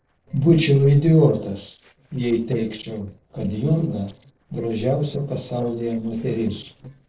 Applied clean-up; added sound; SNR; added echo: neural separator model SepFormer DNS4.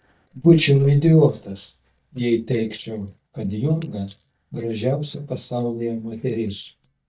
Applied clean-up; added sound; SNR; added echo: neural mask model DeepFilterNet 3.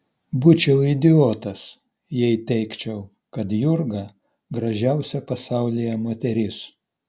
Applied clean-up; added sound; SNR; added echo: none; none; none; none.